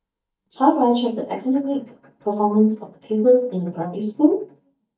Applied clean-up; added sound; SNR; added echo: neural mask model DeepFilterNet 3.